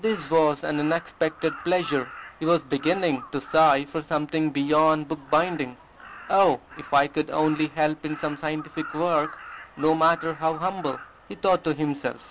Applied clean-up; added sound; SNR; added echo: none; Crow; 18 dB; none.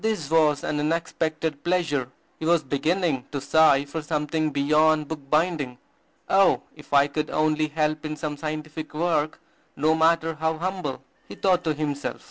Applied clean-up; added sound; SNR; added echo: none; none; none; none.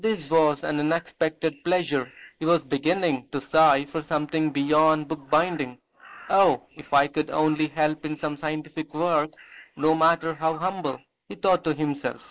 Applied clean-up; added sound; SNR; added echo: neural mask model Resemble Enhance denoiser.